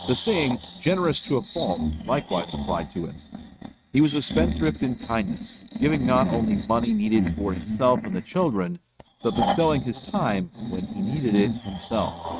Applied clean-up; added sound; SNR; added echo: neural mask model RNNoise.